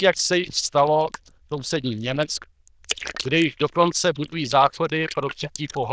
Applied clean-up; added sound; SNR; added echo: neural diffusion model UNIVERSE++.